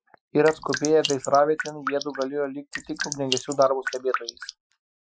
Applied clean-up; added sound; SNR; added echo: classical method Wiener filter.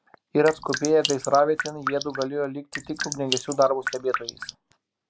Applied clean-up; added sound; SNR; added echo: none; Drip; 8 dB; none.